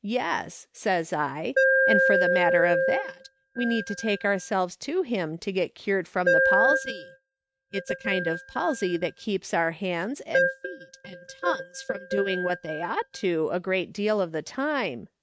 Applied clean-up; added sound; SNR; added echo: neural mask model RNNoise.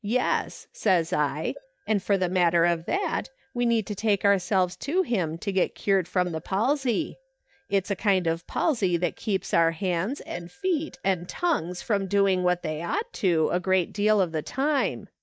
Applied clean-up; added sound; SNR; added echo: neural mask model DeepFilterNet 3.